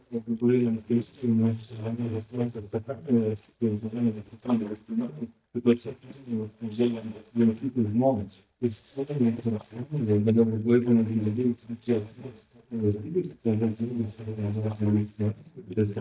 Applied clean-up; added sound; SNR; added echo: neural mask model DeepFilterNet 3.